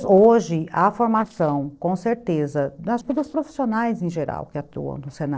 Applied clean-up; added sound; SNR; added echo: neural separator model SepFormer DNS4.